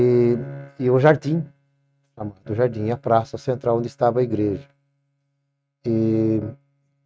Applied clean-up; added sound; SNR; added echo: neural mask model RNNoise.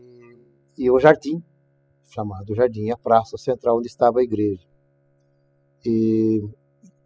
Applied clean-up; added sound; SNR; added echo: classical method spectral subtraction.